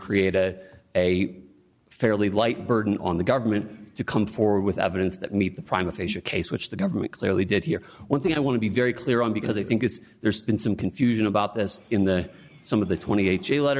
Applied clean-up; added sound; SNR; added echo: none; none; none; none.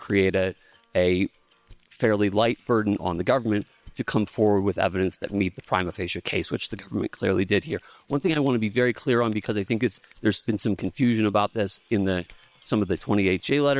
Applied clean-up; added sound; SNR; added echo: neural separator model SepFormer WHAM!.